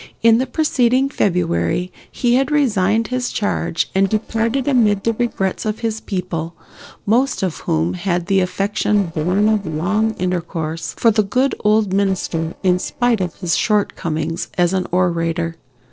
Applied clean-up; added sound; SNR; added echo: neural separator model SepFormer DNS4.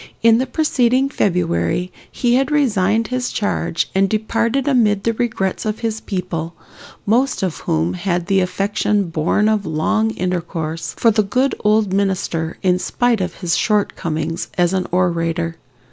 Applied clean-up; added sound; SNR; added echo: none; none; none; none.